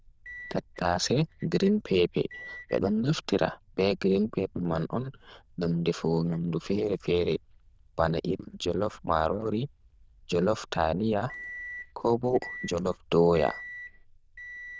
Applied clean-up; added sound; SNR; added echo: neural diffusion model UNIVERSE++.